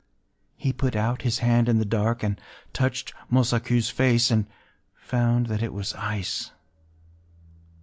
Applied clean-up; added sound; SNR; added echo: none; none; none; none.